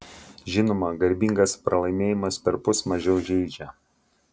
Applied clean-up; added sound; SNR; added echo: none; none; none; none.